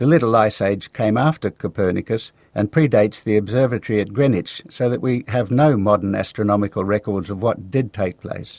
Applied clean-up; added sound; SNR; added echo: none; none; none; none.